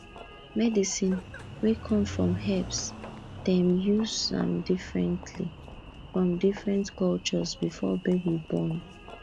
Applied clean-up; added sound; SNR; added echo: none; Engine; 13 dB; none.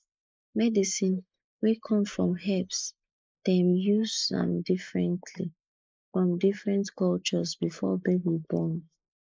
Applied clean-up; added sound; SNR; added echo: neural mask model Resemble Enhance denoiser.